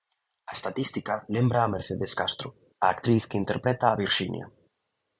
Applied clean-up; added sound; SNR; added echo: none; none; none; none.